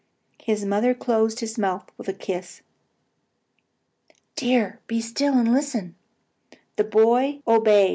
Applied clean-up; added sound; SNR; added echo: none; none; none; none.